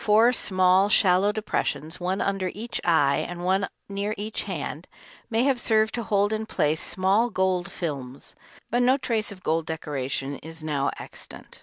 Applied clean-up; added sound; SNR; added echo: none; none; none; none.